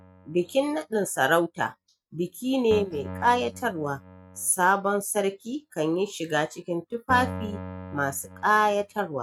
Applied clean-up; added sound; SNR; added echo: neural mask model RNNoise.